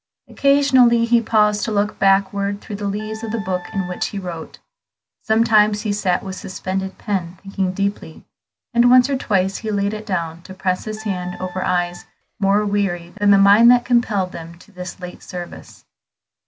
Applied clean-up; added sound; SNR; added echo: none; Wind instrument, woodwind instrument; 19 dB; none.